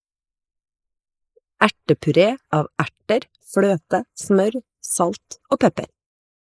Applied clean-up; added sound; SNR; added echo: neural mask model Resemble Enhance denoiser.